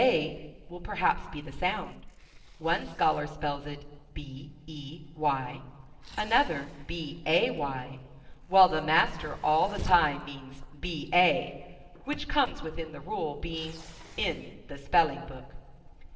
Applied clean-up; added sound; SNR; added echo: neural separator model SepFormer DNS4.